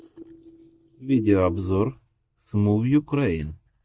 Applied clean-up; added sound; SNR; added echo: neural mask model DeepFilterNet 3.